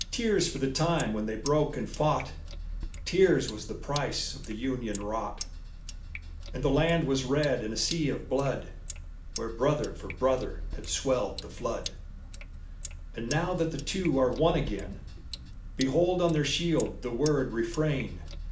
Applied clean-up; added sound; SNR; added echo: none; Sink (filling or washing); 9 dB; reverberation time 0.4 s.